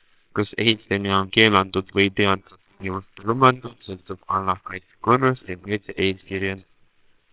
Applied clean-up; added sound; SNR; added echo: neural separator model SepFormer WHAMR!.